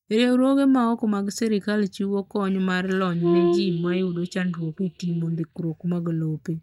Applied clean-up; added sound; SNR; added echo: neural mask model DeepFilterNet 3.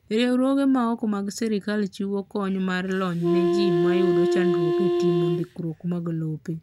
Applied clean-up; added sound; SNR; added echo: none; Wind instrument, woodwind instrument; -1 dB; none.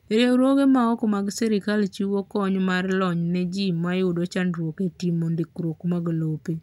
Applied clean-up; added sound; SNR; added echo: none; none; none; none.